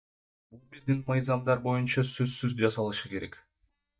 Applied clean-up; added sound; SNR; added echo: neural mask model DeepFilterNet 3.